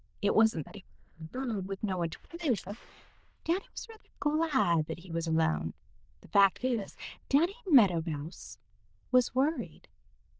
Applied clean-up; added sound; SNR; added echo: neural diffusion model UNIVERSE++.